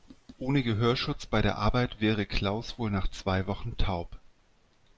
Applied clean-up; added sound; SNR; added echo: none; none; none; none.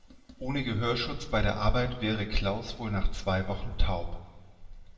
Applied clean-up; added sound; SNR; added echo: none; none; none; reverberation time 0.9 s.